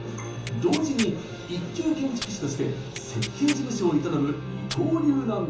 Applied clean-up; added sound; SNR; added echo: none; Tearing; 14 dB; reverberation time 0.7 s.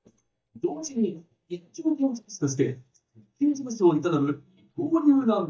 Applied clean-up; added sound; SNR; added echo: neural mask model DeepFilterNet 3.